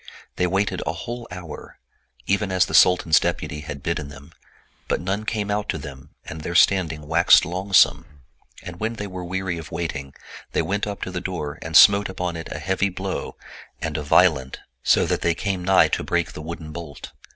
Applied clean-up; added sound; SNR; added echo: none; Breathing; 16 dB; none.